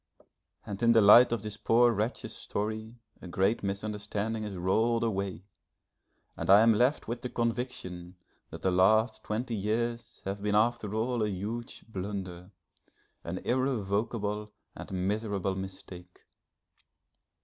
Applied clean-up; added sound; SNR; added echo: none; none; none; none.